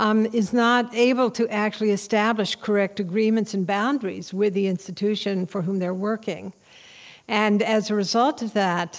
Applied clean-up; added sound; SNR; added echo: none; none; none; none.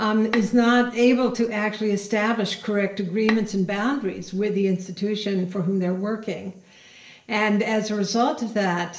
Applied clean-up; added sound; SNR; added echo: none; Bowed string instrument; 13 dB; reverberation time 0.5 s.